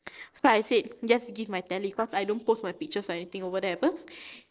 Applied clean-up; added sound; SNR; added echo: neural separator model SepFormer DNS4.